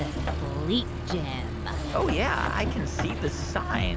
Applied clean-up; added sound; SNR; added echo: none; Accelerating, revving, vroom; 1 dB; none.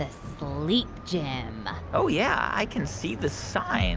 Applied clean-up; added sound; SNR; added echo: none; none; none; none.